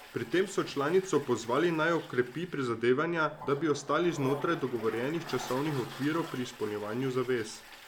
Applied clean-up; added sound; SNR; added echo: none; Toilet flush; 16 dB; none.